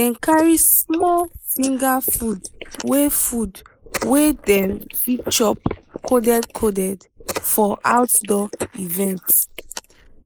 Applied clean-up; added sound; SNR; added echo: neural mask model Resemble Enhance denoiser.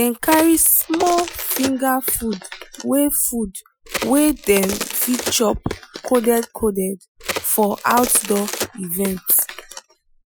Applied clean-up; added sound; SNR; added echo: classical method Wiener filter.